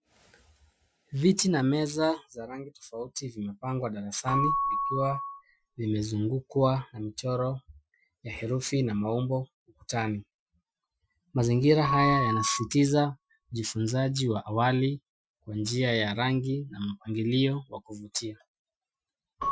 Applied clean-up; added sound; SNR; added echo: classical method Wiener filter.